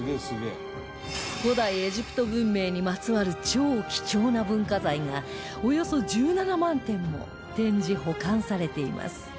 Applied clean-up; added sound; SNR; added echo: none; none; none; none.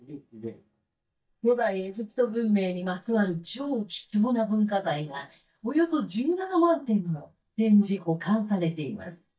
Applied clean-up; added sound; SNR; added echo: neural mask model DeepFilterNet 3.